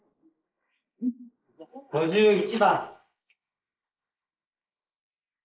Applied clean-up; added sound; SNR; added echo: neural mask model Resemble Enhance denoiser.